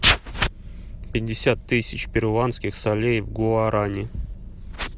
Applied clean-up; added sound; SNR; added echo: none; none; none; none.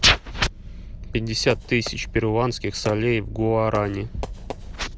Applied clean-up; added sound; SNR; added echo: none; Fireworks; 17 dB; none.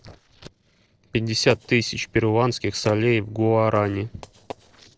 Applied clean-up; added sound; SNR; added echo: neural separator model SepFormer DNS4.